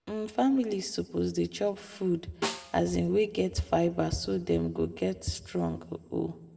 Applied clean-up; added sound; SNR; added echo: none; Snare drum; 12 dB; reverberation time 0.6 s.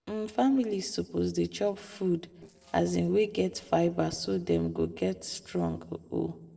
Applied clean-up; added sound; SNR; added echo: neural separator model SepFormer DNS4.